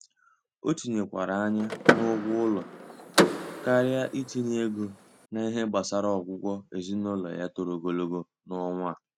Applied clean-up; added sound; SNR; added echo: none; Door / Car; -1 dB; none.